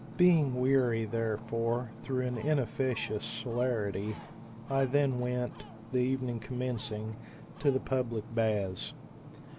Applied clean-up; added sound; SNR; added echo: none; Ocean; 15 dB; none.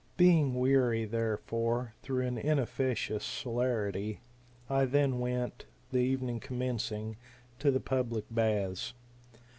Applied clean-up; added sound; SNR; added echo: none; none; none; none.